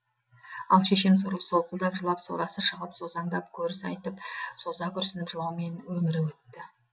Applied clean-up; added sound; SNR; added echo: none; none; none; none.